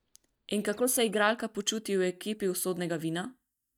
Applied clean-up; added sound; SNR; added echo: neural mask model DeepFilterNet 3.